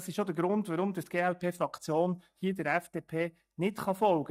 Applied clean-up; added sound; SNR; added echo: neural mask model DeepFilterNet 3.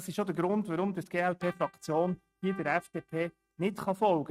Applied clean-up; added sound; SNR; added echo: neural mask model RNNoise.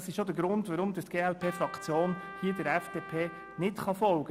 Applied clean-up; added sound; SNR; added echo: none; Trumpet; 14 dB; none.